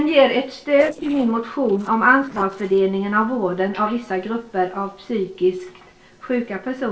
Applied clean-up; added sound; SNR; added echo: neural separator model SepFormer DNS4.